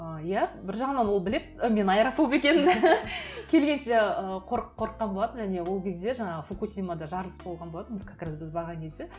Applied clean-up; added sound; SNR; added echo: none; none; none; none.